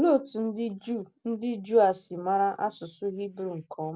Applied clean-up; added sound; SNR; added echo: none; none; none; none.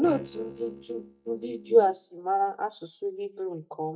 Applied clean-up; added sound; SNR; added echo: neural mask model DeepFilterNet 3.